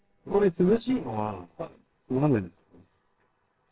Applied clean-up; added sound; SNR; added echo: neural separator model SepFormer WHAMR!.